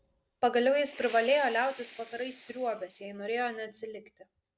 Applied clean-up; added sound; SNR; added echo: none; Fire; 18 dB; none.